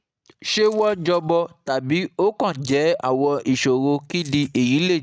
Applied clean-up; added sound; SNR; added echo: neural mask model RNNoise.